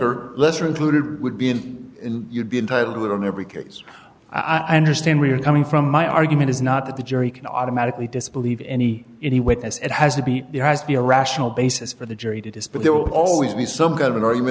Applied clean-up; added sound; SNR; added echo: none; none; none; none.